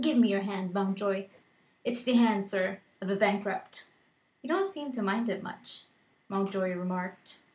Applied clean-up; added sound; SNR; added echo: none; none; none; none.